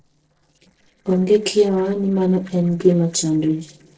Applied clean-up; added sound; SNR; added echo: neural separator model SepFormer DNS4.